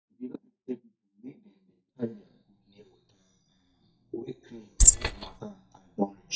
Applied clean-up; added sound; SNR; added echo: neural mask model DeepFilterNet 3.